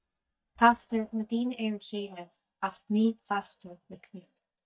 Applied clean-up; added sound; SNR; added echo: neural mask model DeepFilterNet 3.